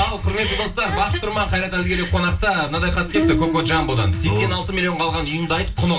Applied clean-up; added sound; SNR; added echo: none; Guitar; 3 dB; reverberation time 0.2 s.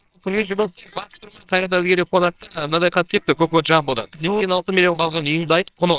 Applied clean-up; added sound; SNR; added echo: neural separator model SepFormer WHAMR!.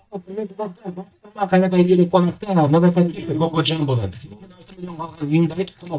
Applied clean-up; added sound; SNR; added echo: neural mask model DeepFilterNet 3.